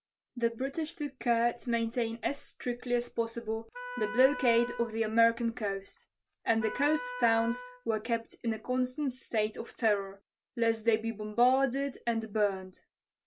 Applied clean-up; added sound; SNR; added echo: none; Wind instrument, woodwind instrument; 12 dB; none.